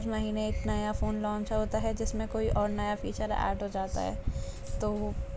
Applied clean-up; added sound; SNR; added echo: none; none; none; none.